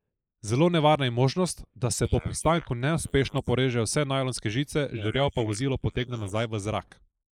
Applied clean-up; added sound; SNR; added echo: neural mask model Resemble Enhance denoiser.